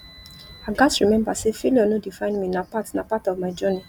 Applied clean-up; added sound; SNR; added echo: none; none; none; none.